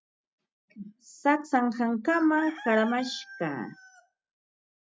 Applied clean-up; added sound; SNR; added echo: none; Chicken, rooster; 14 dB; none.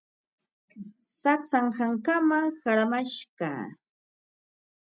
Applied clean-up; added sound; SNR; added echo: none; none; none; none.